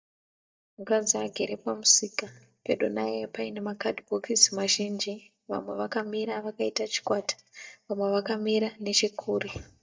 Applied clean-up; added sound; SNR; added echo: neural mask model DeepFilterNet 3.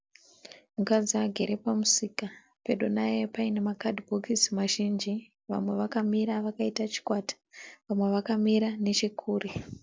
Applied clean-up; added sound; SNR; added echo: none; none; none; none.